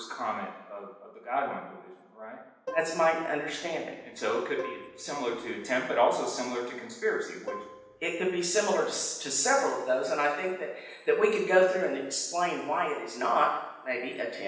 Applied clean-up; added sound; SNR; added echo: none; Plucked string instrument; 15 dB; reverberation time 0.9 s.